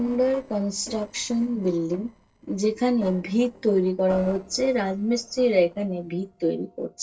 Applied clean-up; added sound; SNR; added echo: neural separator model SepFormer DNS4.